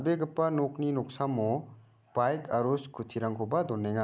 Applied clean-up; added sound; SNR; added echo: none; none; none; none.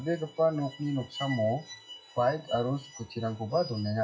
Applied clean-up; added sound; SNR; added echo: classical method WPE with log-MMSE.